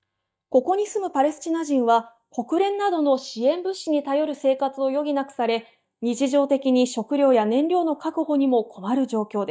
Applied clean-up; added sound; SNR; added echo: neural mask model DeepFilterNet 3.